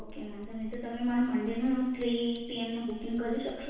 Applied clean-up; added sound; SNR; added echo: none; Computer keyboard; 14 dB; reverberation time 1.1 s.